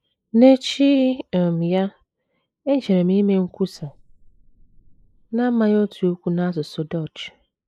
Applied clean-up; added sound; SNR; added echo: neural mask model Resemble Enhance denoiser.